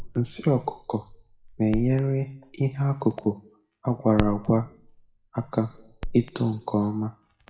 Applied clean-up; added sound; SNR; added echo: classical method WPE with log-MMSE.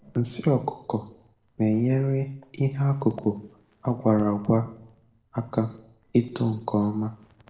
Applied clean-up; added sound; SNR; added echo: neural separator model SepFormer DNS4.